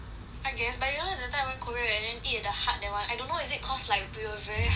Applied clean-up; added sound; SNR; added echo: none; none; none; none.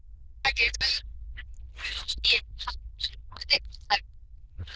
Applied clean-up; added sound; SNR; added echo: neural diffusion model UNIVERSE++.